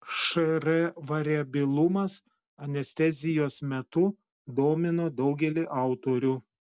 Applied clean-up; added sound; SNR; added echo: none; none; none; none.